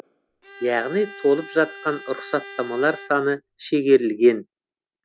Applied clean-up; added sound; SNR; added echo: none; Bowed string instrument; 18 dB; none.